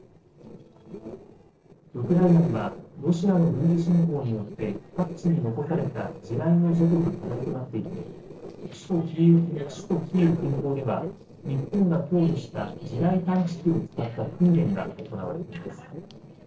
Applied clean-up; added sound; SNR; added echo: neural separator model SepFormer DNS4.